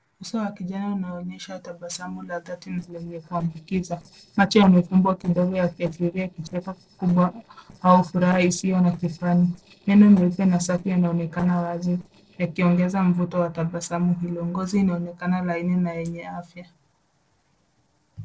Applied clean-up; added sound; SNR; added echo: neural separator model SepFormer DNS4.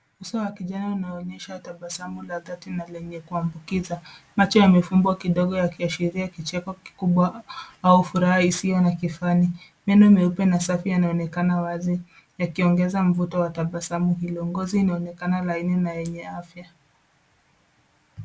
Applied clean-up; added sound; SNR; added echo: none; none; none; none.